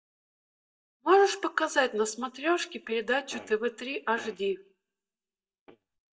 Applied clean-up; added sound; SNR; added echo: neural mask model DeepFilterNet 3.